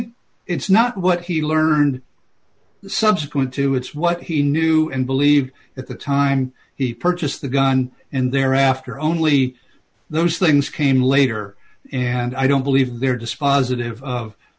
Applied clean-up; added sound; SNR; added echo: none; none; none; none.